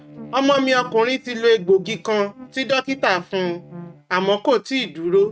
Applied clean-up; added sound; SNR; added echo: neural mask model RNNoise.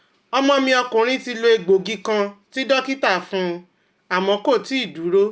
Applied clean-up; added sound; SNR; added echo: none; none; none; none.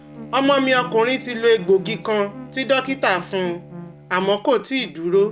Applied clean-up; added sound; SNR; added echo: none; Musical instrument + Bowed string instrument; 16 dB; none.